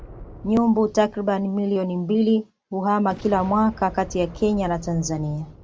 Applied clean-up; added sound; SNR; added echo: none; Boom; 19 dB; none.